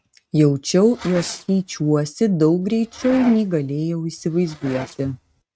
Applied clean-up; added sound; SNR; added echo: neural mask model RNNoise.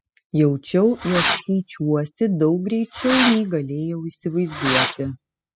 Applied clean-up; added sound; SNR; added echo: classical method spectral subtraction.